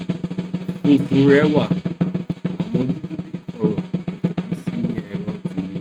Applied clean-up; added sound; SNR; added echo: neural mask model RNNoise.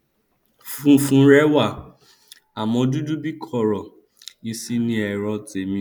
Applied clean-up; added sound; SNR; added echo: none; none; none; none.